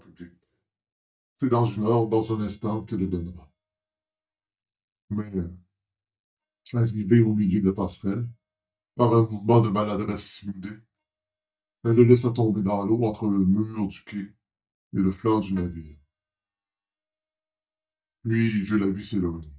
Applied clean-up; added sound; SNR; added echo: neural mask model DeepFilterNet 3.